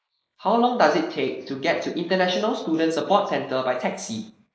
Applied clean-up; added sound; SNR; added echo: neural mask model Resemble Enhance denoiser.